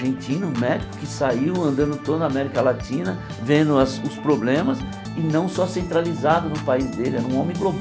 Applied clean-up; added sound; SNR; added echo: none; Organ; 10 dB; none.